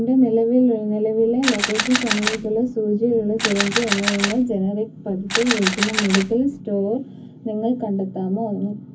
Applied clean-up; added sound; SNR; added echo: none; Camera; 4 dB; reverberation time 0.3 s.